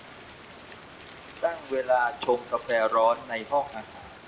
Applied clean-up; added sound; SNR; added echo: none; Rain; 17 dB; reverberation time 0.5 s.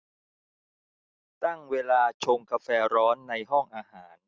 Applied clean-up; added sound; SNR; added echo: none; none; none; none.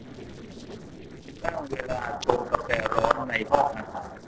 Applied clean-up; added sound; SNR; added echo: neural separator model SepFormer DNS4.